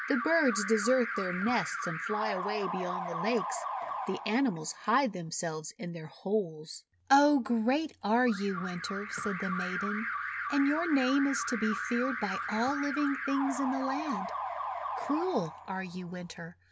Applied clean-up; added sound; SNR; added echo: none; Alarm; 6 dB; none.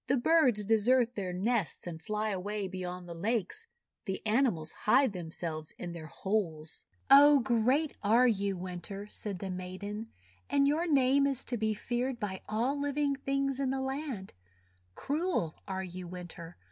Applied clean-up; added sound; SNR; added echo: none; none; none; none.